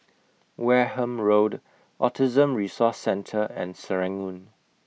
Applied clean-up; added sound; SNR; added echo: none; none; none; none.